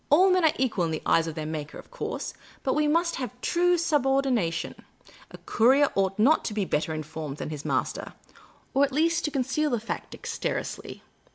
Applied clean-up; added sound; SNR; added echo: none; none; none; none.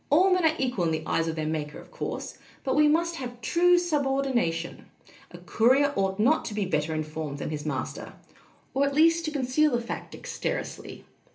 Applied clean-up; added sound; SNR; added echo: none; none; none; reverberation time 0.3 s.